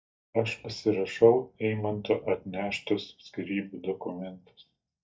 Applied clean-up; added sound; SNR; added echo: neural mask model DeepFilterNet 3.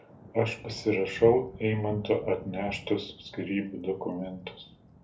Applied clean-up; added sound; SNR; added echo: none; Thunder; 17 dB; reverberation time 0.3 s.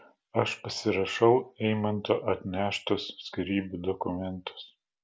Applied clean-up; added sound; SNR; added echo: none; none; none; none.